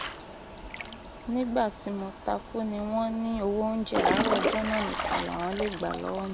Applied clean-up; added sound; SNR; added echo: none; Drip / Trickle, dribble / Water / Splash, splatter; 2 dB; none.